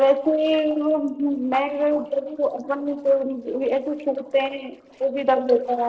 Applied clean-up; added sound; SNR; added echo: neural separator model SepFormer DNS4.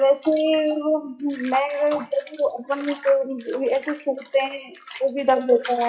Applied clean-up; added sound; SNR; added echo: classical method WPE with log-MMSE.